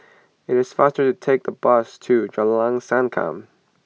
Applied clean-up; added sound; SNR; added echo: none; none; none; none.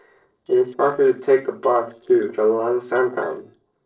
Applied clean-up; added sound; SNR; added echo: neural separator model SepFormer DNS4.